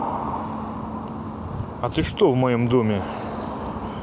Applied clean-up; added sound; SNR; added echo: none; none; none; none.